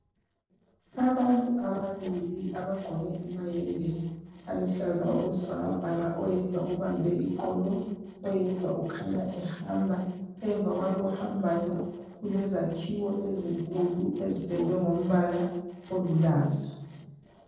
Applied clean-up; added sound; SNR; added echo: neural separator model SepFormer DNS4.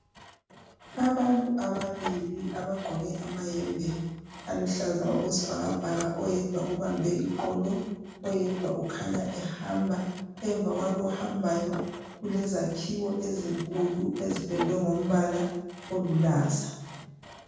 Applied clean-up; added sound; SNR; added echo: none; Sawing; 15 dB; reverberation time 1.2 s.